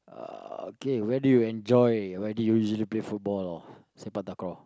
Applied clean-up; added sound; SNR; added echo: none; none; none; none.